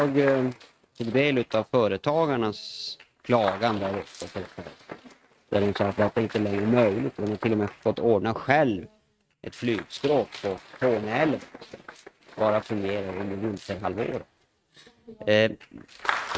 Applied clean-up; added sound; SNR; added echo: neural mask model RNNoise.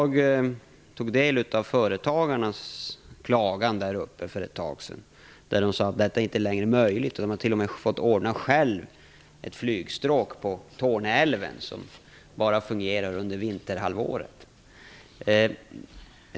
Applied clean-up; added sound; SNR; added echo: none; none; none; none.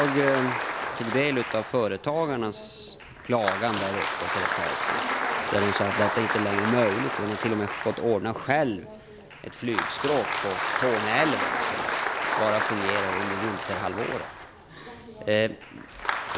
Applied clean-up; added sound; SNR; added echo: none; Applause; 2 dB; none.